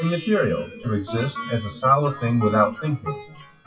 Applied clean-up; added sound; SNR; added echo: classical method WPE with log-MMSE.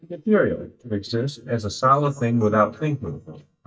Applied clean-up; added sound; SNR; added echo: neural mask model DeepFilterNet 3.